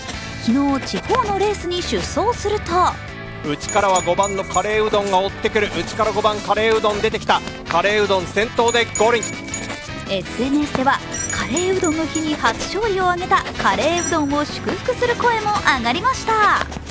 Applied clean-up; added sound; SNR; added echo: none; Glass / Bell + Writing; 12 dB; none.